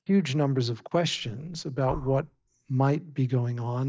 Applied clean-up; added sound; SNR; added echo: neural mask model DeepFilterNet 3.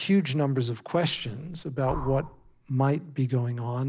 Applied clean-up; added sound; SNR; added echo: none; Breathing; 14 dB; none.